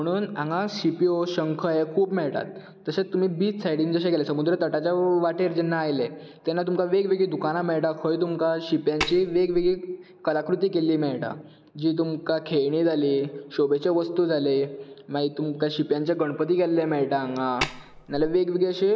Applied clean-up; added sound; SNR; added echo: none; Tap; 8 dB; none.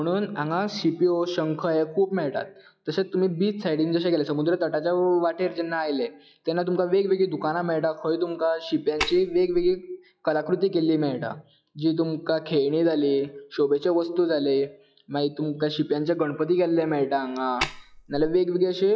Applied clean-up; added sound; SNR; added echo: classical method log-MMSE.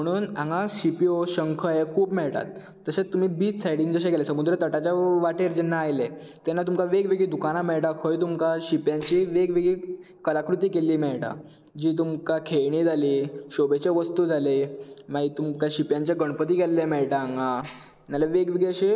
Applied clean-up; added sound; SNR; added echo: neural separator model SepFormer DNS4.